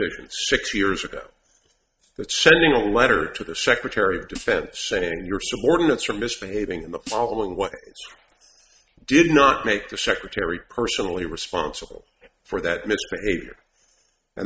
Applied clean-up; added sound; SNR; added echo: neural mask model RNNoise.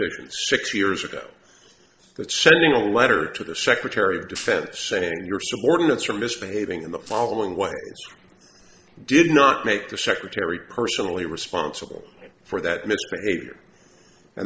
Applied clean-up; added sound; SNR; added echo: neural separator model SepFormer DNS4.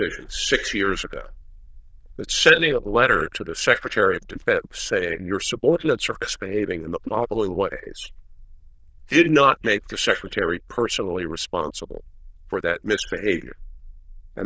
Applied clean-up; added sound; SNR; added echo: neural diffusion model UNIVERSE++.